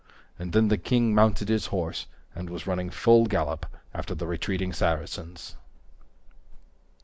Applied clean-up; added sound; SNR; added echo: none; none; none; none.